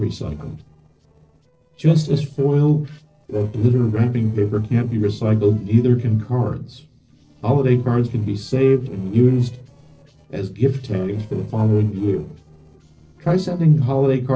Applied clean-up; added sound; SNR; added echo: neural separator model SepFormer DNS4.